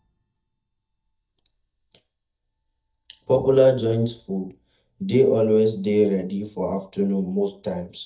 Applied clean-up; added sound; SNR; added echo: neural mask model DeepFilterNet 3.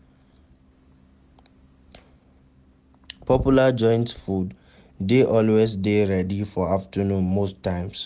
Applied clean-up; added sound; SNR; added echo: none; none; none; none.